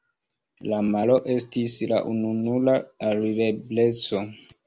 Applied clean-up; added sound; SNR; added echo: none; none; none; none.